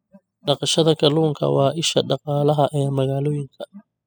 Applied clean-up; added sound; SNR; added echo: classical method spectral subtraction.